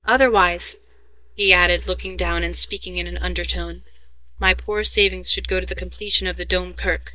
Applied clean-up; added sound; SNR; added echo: neural mask model DeepFilterNet 3.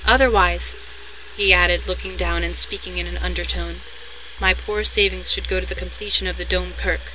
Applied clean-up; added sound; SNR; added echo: none; Fill (with liquid) / Water tap, faucet; 19 dB; none.